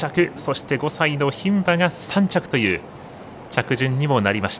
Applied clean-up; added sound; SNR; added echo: none; none; none; none.